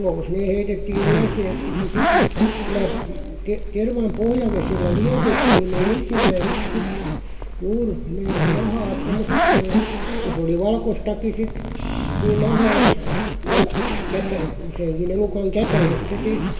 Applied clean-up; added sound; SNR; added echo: none; Zipper (clothing); -2 dB; reverberation time 1.6 s.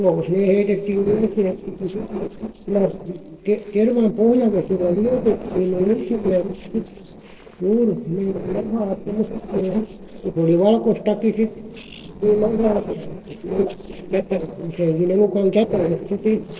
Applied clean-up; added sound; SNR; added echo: neural separator model SepFormer DNS4.